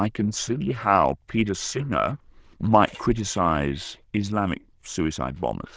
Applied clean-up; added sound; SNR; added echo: neural diffusion model UNIVERSE++.